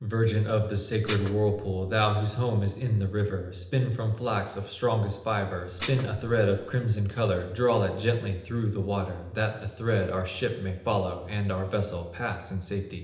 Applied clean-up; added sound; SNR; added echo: none; Dishes, pots, and pans; 12 dB; reverberation time 0.8 s.